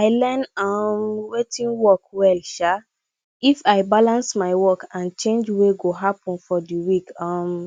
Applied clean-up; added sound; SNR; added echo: none; none; none; none.